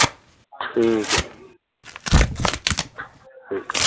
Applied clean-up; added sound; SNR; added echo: none; Tearing; -5 dB; none.